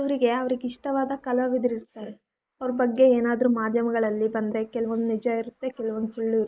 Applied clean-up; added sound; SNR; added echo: neural mask model Resemble Enhance denoiser.